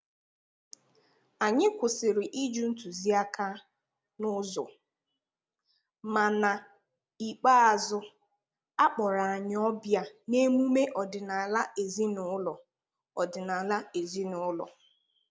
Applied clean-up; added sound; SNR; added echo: none; none; none; none.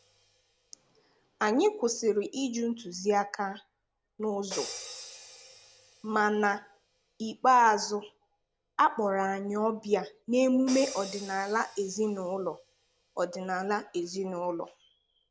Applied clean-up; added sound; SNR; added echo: none; Crash cymbal; 19 dB; none.